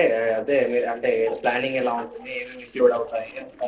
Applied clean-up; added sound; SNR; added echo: neural separator model SepFormer DNS4.